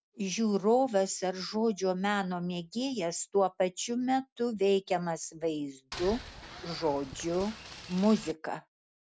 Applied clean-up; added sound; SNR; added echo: none; Boat, Water vehicle; 13 dB; none.